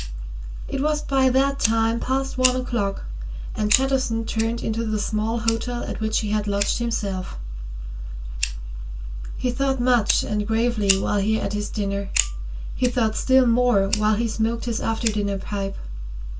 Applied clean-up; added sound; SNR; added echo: none; Fire; 11 dB; reverberation time 0.1 s.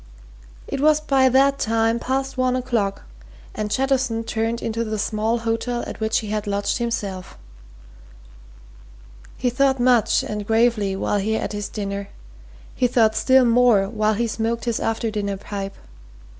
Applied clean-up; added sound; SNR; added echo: none; none; none; none.